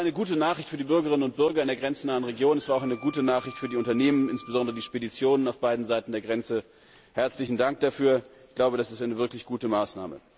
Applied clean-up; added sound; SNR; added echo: none; Wind instrument, woodwind instrument; 20 dB; none.